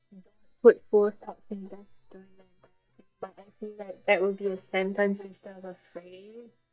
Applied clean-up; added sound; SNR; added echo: neural mask model DeepFilterNet 3.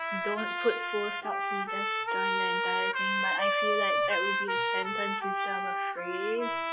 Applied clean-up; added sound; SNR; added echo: classical method log-MMSE.